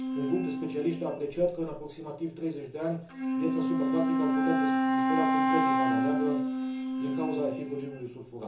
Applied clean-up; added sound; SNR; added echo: none; Wind instrument, woodwind instrument; -4 dB; reverberation time 0.6 s.